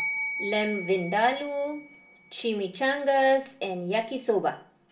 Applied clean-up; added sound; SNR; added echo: none; Bell; 9 dB; reverberation time 0.2 s.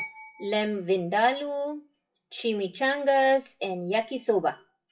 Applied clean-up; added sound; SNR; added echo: classical method WPE with log-MMSE.